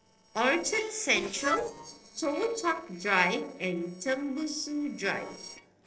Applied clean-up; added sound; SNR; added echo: neural separator model SepFormer DNS4.